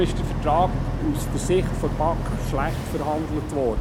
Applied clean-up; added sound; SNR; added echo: none; Boat, Water vehicle; 0 dB; none.